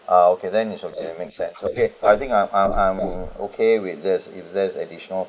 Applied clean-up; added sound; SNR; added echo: neural mask model Resemble Enhance denoiser.